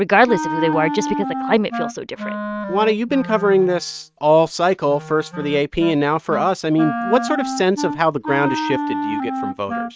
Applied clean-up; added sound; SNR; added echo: neural mask model RNNoise.